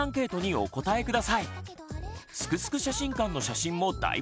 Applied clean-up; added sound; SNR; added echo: none; none; none; none.